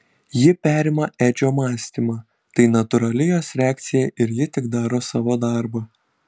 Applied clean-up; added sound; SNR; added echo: none; none; none; none.